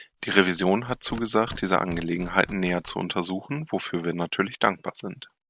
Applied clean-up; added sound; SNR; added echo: none; Tearing; 17 dB; none.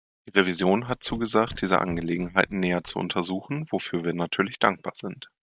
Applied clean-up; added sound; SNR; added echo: neural mask model DeepFilterNet 3.